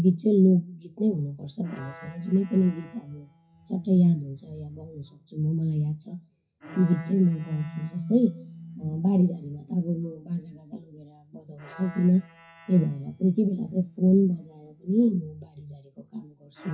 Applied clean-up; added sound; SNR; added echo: classical method WPE with log-MMSE.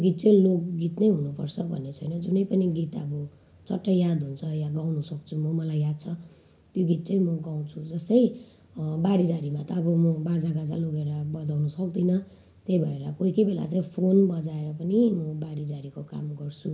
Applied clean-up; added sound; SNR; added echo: none; none; none; none.